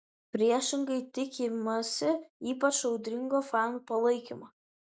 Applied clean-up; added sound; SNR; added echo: none; none; none; none.